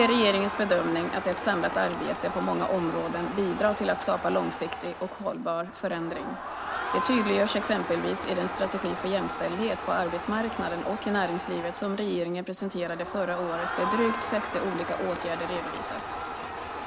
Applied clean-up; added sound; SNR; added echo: none; Crowd; 6 dB; none.